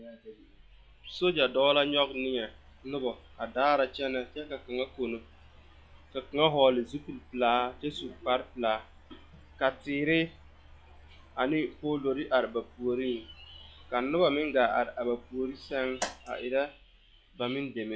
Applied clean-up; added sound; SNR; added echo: classical method log-MMSE.